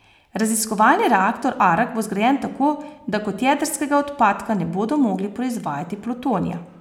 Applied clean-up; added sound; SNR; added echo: none; none; none; none.